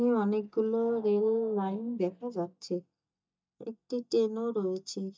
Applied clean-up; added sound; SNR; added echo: neural mask model DeepFilterNet 3.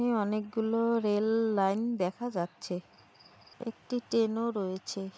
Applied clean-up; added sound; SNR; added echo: none; none; none; none.